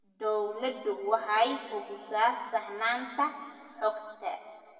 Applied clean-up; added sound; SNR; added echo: none; none; none; reverberation time 1.8 s.